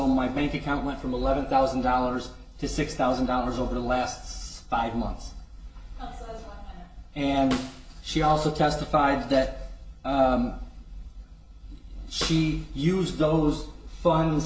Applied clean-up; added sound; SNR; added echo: none; Snare drum; 15 dB; reverberation time 0.2 s.